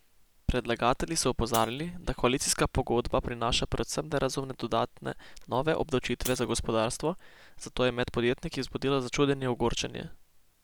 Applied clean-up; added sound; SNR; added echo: none; Shatter; 16 dB; none.